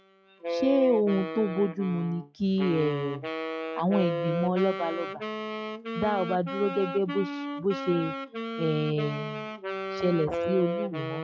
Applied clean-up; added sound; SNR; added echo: classical method log-MMSE.